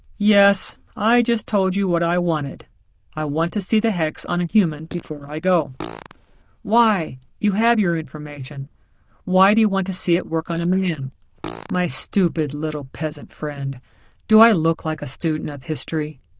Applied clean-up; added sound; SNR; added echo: neural diffusion model UNIVERSE++.